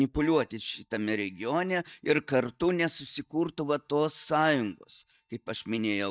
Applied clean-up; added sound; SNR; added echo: neural mask model DeepFilterNet 3.